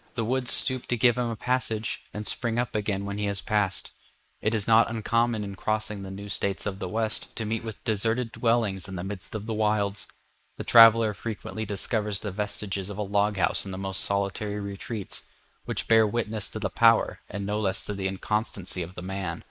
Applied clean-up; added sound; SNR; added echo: neural mask model Resemble Enhance denoiser.